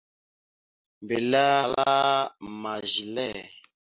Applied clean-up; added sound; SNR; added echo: none; none; none; none.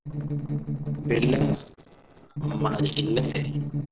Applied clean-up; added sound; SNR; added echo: neural separator model SepFormer DNS4.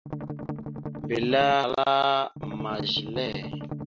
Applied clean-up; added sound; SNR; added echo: none; Strum; 7 dB; none.